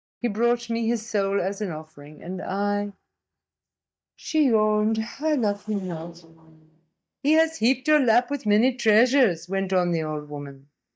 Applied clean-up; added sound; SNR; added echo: neural mask model DeepFilterNet 3.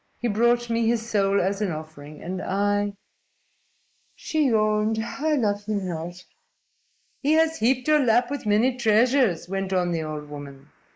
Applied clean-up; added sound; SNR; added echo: neural mask model Resemble Enhance denoiser.